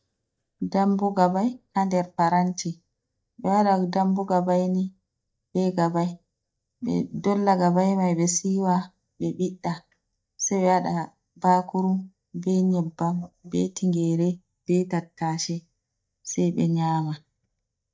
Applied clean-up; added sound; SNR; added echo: neural mask model DeepFilterNet 3.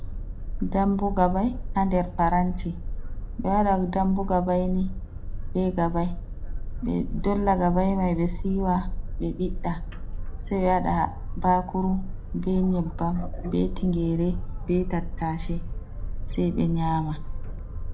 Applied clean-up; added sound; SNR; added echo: none; Boat, Water vehicle; 4 dB; reverberation time 0.3 s.